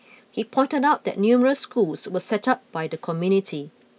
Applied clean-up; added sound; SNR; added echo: none; none; none; none.